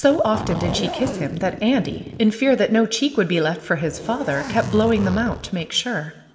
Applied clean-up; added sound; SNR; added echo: none; Zipper (clothing); 10 dB; reverberation time 1.1 s.